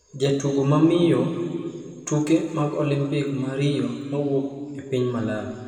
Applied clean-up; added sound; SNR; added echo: none; none; none; reverberation time 2.3 s.